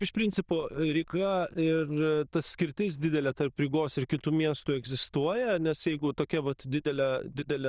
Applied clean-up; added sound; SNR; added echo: neural diffusion model UNIVERSE++.